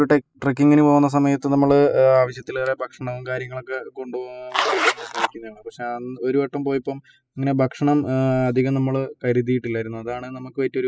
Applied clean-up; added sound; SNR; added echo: classical method spectral subtraction.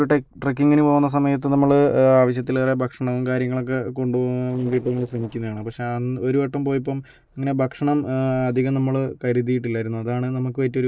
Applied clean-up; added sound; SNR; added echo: neural separator model SepFormer DNS4.